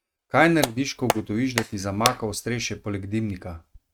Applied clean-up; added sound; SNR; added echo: neural mask model RNNoise.